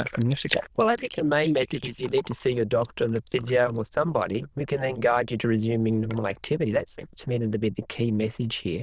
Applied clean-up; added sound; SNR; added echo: neural diffusion model UNIVERSE++.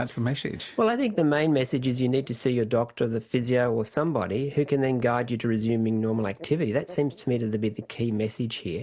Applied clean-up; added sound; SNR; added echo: none; none; none; none.